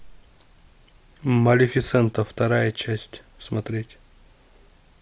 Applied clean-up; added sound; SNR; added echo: none; none; none; none.